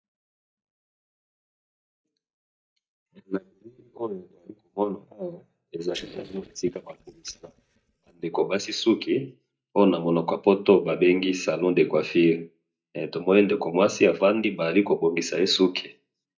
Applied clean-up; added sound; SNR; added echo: neural mask model DeepFilterNet 3.